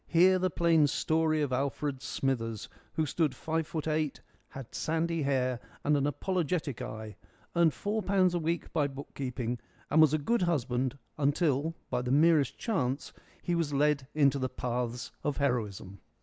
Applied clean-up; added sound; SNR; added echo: none; none; none; none.